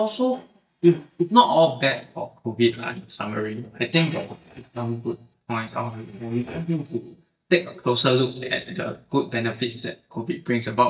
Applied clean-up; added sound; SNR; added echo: neural mask model DeepFilterNet 3.